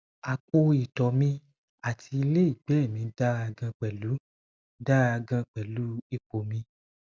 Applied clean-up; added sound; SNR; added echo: none; none; none; none.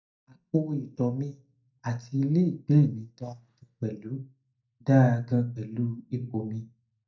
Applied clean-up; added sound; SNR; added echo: neural mask model DeepFilterNet 3.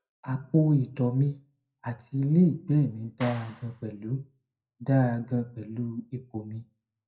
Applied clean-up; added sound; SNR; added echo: classical method WPE with log-MMSE.